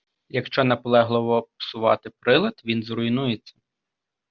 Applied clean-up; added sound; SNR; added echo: none; none; none; none.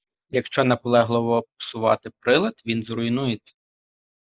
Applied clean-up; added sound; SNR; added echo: neural mask model Resemble Enhance denoiser.